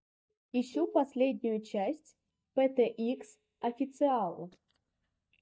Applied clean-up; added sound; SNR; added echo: neural mask model DeepFilterNet 3.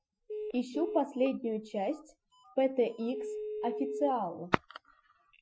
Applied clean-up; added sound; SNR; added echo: classical method Wiener filter.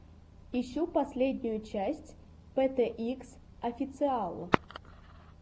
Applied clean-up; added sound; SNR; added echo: none; none; none; none.